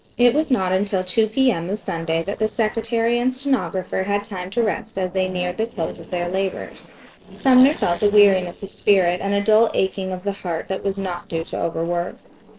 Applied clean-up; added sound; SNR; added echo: neural separator model SepFormer DNS4.